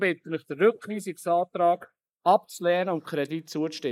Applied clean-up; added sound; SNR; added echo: neural mask model Resemble Enhance denoiser.